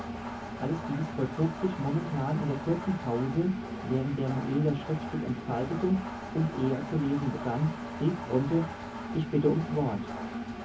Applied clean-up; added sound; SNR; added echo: none; Engine; 7 dB; reverberation time 0.3 s.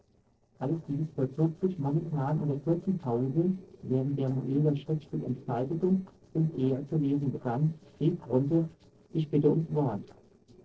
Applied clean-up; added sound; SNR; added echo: neural separator model SepFormer DNS4.